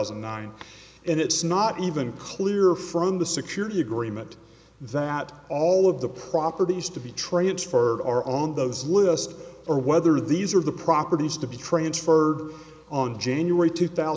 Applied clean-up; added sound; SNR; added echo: none; none; none; none.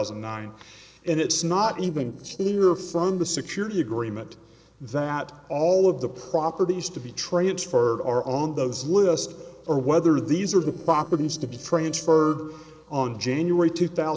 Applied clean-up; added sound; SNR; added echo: neural separator model SepFormer DNS4.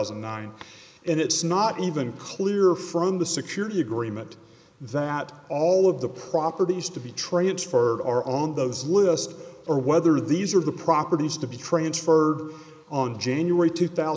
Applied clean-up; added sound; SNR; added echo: neural mask model Resemble Enhance denoiser.